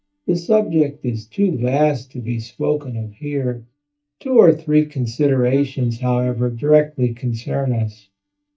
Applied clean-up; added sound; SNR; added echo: neural mask model DeepFilterNet 3.